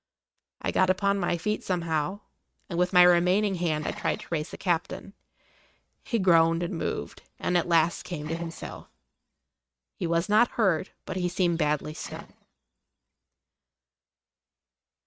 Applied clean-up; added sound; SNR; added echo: neural mask model RNNoise.